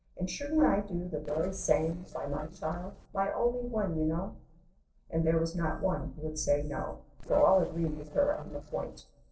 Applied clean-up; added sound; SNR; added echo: neural separator model SepFormer DNS4.